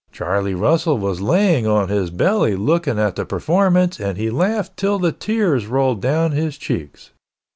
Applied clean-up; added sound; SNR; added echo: none; none; none; none.